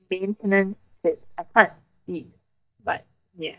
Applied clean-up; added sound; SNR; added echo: neural mask model DeepFilterNet 3.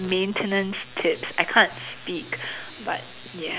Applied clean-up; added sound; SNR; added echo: none; none; none; none.